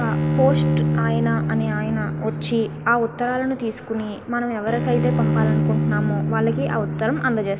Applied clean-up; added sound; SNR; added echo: none; Bowed string instrument; -1 dB; none.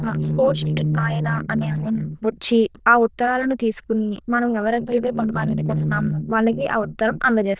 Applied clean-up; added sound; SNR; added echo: neural diffusion model UNIVERSE++.